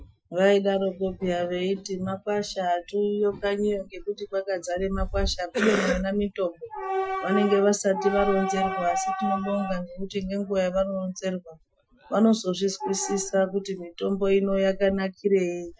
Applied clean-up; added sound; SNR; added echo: classical method Wiener filter.